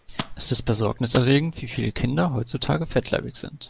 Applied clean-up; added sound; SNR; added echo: none; Rattle (instrument); 10 dB; none.